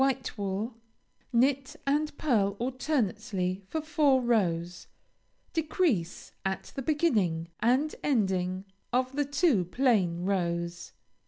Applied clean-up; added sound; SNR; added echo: none; none; none; none.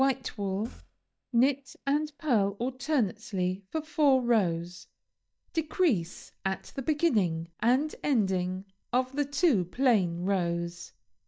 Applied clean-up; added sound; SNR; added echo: neural mask model DeepFilterNet 3.